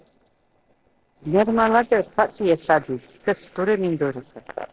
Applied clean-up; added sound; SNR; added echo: neural separator model SepFormer DNS4.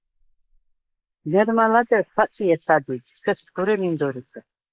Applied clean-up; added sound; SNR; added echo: neural mask model Resemble Enhance denoiser.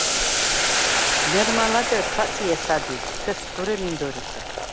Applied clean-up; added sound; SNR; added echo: none; Boiling; -3 dB; none.